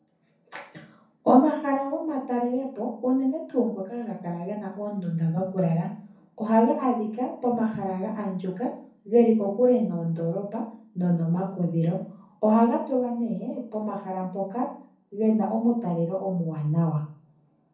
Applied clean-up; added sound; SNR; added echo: none; none; none; reverberation time 0.5 s.